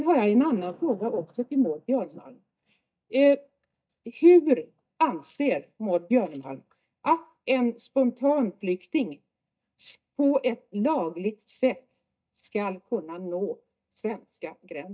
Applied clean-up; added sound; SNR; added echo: neural mask model DeepFilterNet 3.